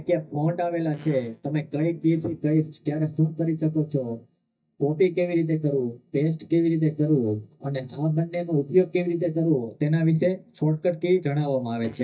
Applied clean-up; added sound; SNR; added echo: neural mask model DeepFilterNet 3.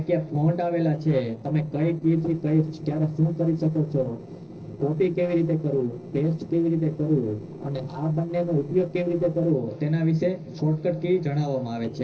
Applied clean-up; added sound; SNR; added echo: neural separator model SepFormer DNS4.